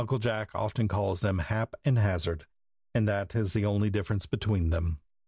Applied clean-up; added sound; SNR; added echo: none; none; none; none.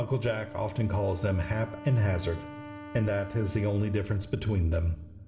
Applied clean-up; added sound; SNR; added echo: none; Wind instrument, woodwind instrument; 16 dB; reverberation time 2.8 s.